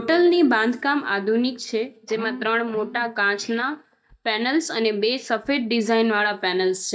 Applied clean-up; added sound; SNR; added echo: neural mask model DeepFilterNet 3.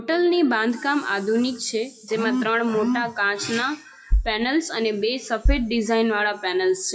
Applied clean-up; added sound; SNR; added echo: classical method WPE with log-MMSE.